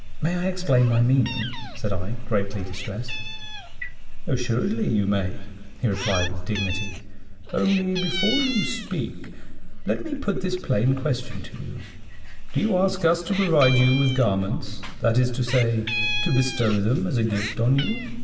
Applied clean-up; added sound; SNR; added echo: none; Meow; 12 dB; reverberation time 1.8 s.